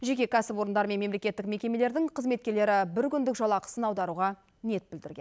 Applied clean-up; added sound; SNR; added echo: none; none; none; none.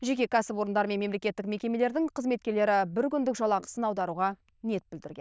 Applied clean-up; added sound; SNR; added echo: neural diffusion model UNIVERSE++.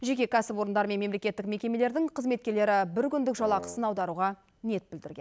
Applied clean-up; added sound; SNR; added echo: none; Wind instrument, woodwind instrument; 14 dB; none.